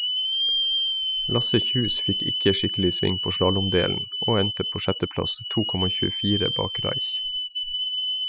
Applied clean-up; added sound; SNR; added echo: classical method spectral subtraction.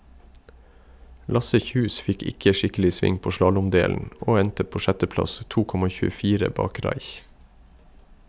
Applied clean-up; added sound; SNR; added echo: none; none; none; none.